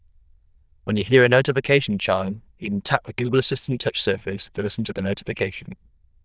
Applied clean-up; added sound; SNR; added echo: neural diffusion model UNIVERSE++.